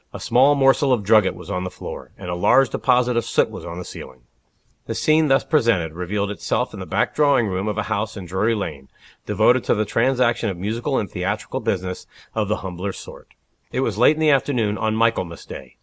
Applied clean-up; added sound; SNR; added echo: none; none; none; none.